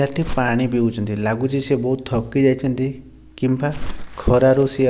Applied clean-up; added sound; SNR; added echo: none; Crumpling, crinkling; 13 dB; none.